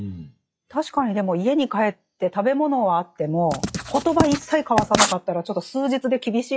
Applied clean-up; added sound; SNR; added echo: classical method log-MMSE.